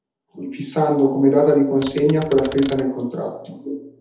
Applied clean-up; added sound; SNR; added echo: none; Typewriter; 16 dB; reverberation time 0.7 s.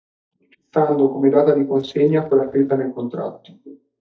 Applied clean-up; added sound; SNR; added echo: neural mask model DeepFilterNet 3.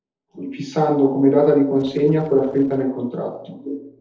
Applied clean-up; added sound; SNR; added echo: neural separator model SepFormer DNS4.